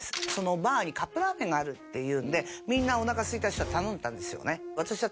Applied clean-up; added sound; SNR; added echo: none; none; none; none.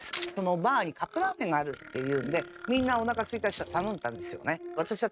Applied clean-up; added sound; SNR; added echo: neural mask model RNNoise.